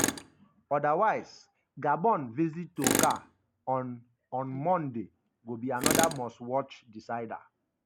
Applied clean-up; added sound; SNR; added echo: none; Tools; 5 dB; none.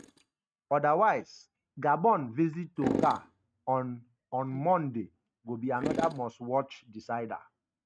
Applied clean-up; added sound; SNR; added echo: neural mask model RNNoise.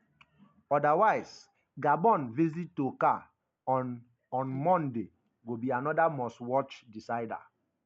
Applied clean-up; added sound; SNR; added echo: none; none; none; none.